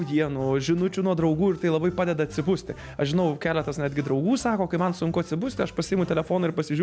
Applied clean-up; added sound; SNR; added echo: none; none; none; none.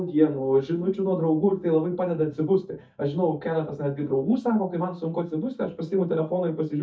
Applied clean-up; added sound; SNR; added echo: neural mask model DeepFilterNet 3.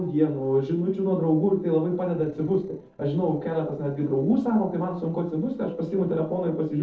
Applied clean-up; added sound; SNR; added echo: neural separator model SepFormer DNS4.